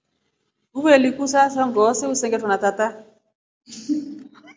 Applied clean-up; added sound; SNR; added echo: none; none; none; none.